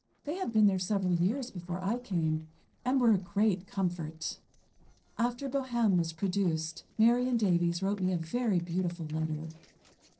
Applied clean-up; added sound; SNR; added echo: neural separator model SepFormer DNS4.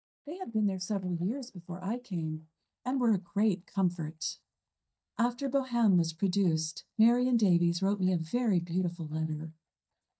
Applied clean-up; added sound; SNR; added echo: neural mask model DeepFilterNet 3.